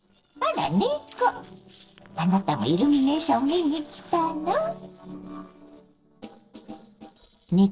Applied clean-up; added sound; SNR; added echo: neural separator model SepFormer DNS4.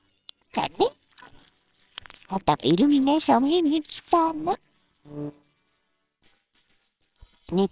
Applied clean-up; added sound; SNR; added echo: neural separator model SepFormer WHAMR!.